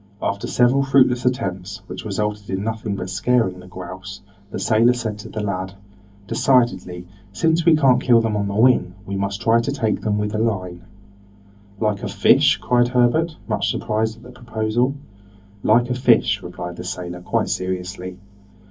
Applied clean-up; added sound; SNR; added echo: none; none; none; reverberation time 0.3 s.